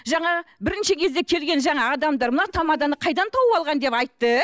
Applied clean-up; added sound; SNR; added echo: neural mask model Resemble Enhance denoiser.